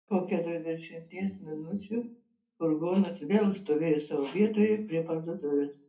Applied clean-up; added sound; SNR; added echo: none; none; none; reverberation time 0.3 s.